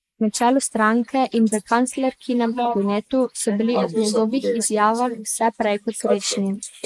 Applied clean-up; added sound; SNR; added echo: neural mask model Resemble Enhance denoiser.